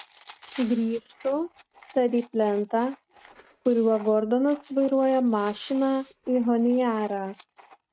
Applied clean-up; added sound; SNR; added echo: neural mask model RNNoise.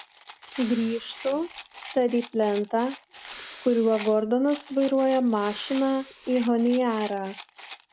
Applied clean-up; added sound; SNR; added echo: none; Rattle + Respiratory sounds; 13 dB; none.